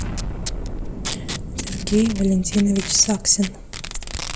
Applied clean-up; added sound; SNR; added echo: none; Packing tape, duct tape + Explosion; 6 dB; none.